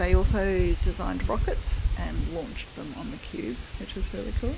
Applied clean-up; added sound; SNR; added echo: none; Wind; -4 dB; none.